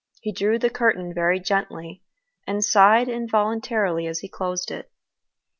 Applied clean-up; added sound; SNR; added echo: none; none; none; none.